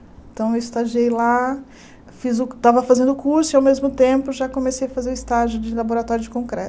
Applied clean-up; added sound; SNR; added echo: none; none; none; none.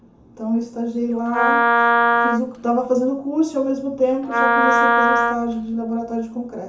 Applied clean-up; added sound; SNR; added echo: none; Wind instrument, woodwind instrument; -4 dB; reverberation time 0.7 s.